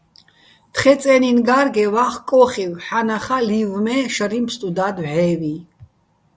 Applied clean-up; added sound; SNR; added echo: none; none; none; none.